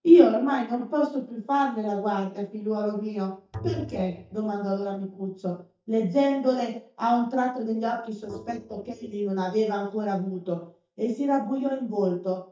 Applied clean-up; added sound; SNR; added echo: neural mask model DeepFilterNet 3.